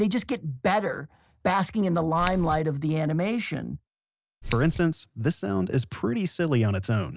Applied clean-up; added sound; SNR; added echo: none; Scissors; 5 dB; none.